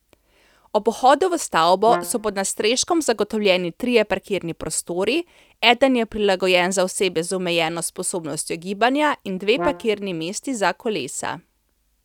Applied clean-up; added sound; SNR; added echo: none; Brass instrument; 11 dB; none.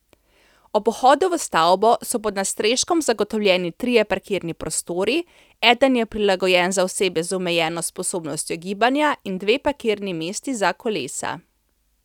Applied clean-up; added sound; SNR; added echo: none; none; none; none.